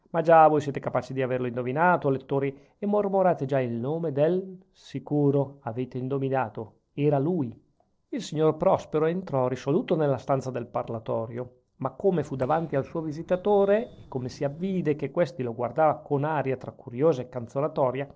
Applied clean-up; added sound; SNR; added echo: neural separator model SepFormer DNS4.